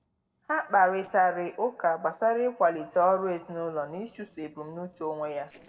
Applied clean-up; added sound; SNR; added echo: neural separator model SepFormer DNS4.